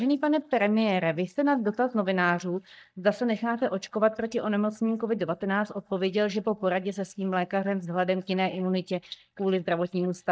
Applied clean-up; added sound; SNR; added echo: neural mask model DeepFilterNet 3.